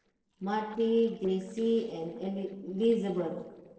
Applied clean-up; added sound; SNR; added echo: neural separator model SepFormer DNS4.